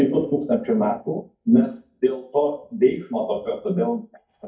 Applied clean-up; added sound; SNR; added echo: neural mask model DeepFilterNet 3.